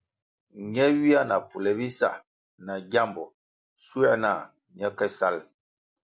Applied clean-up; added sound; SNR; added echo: none; none; none; none.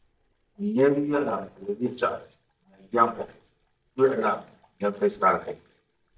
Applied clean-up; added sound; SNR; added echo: neural mask model DeepFilterNet 3.